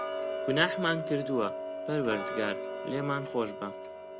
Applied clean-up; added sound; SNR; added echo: none; Tick-tock; 4 dB; none.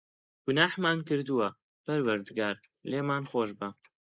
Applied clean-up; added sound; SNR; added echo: neural mask model Resemble Enhance denoiser.